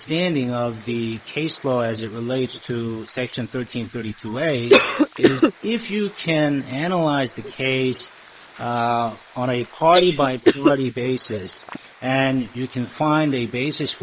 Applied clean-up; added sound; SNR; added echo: neural mask model Resemble Enhance denoiser.